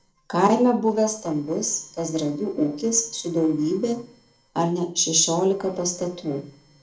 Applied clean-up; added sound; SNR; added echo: neural separator model SepFormer DNS4.